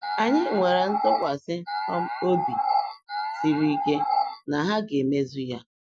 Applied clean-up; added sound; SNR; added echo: classical method Wiener filter.